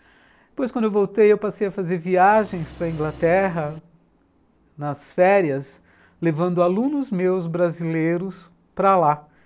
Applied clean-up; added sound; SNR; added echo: none; Engine; 19 dB; none.